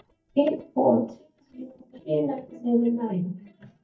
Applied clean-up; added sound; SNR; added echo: neural mask model DeepFilterNet 3.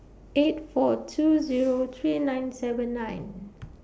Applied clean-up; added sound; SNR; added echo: none; none; none; none.